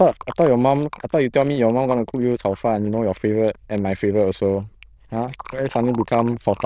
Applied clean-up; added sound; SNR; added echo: neural diffusion model UNIVERSE++.